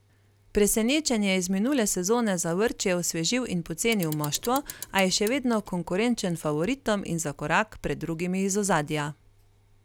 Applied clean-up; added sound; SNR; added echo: none; Clock; 18 dB; none.